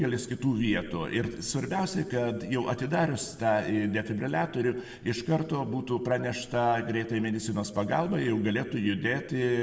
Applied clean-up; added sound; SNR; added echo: none; none; none; reverberation time 1.1 s.